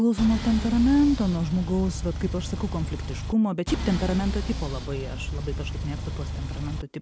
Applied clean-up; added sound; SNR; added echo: none; Engine; 5 dB; none.